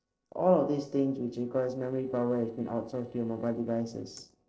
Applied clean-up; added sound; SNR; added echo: neural separator model SepFormer DNS4.